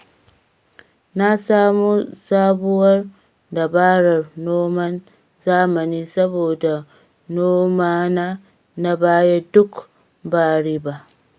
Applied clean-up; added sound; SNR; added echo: none; none; none; none.